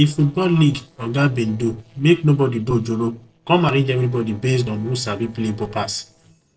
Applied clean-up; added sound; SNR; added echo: neural separator model SepFormer DNS4.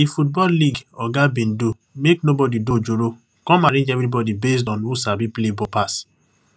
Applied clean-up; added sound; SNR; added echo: none; none; none; none.